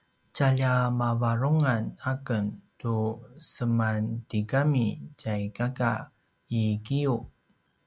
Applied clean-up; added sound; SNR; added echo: none; none; none; none.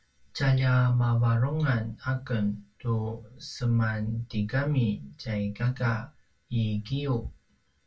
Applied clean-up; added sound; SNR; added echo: none; none; none; reverberation time 0.2 s.